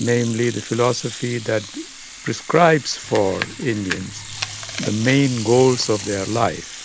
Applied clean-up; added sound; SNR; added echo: none; Sink (filling or washing) / Water tap, faucet + Chewing, mastication; 12 dB; none.